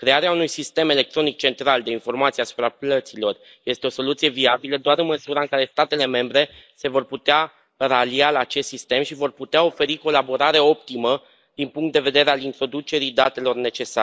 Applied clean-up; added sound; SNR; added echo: neural mask model Resemble Enhance denoiser.